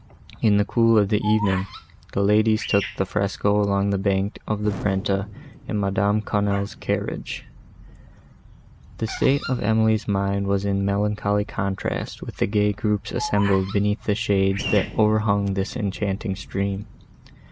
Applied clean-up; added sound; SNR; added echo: none; Bird vocalization, bird call, bird song + Explosion; 15 dB; none.